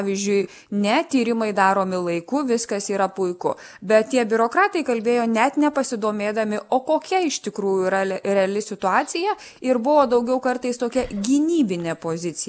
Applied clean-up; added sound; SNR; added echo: none; none; none; none.